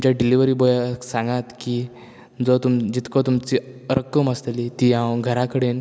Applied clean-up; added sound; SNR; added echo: none; none; none; none.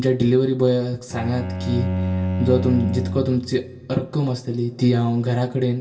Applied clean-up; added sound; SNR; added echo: none; Bowed string instrument; 5 dB; reverberation time 0.2 s.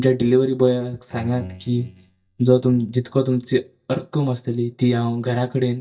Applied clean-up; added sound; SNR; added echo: neural mask model DeepFilterNet 3.